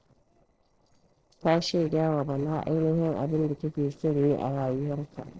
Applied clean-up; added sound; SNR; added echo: neural separator model SepFormer DNS4.